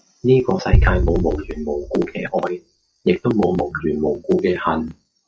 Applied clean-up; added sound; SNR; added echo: classical method log-MMSE.